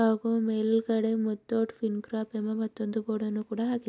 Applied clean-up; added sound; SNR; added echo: none; none; none; none.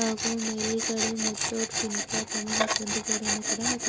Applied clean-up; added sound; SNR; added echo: none; Tools; -3 dB; none.